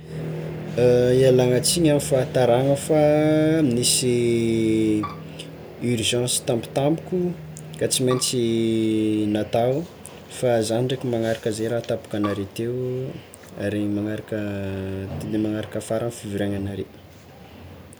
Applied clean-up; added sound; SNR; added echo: none; Bowed string instrument; 14 dB; none.